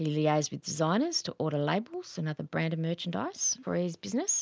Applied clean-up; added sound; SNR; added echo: none; none; none; none.